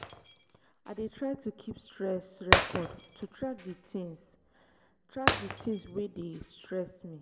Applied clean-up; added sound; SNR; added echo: none; Shatter; -3 dB; reverberation time 0.8 s.